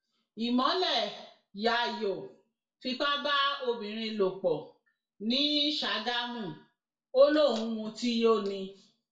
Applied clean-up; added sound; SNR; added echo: none; none; none; reverberation time 0.2 s.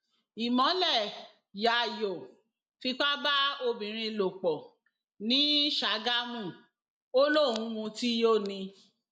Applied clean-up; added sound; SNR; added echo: none; none; none; none.